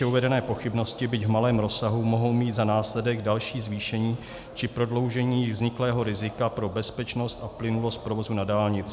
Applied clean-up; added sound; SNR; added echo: none; none; none; none.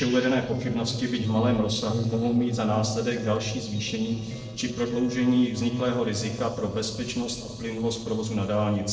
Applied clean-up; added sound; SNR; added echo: neural separator model SepFormer DNS4.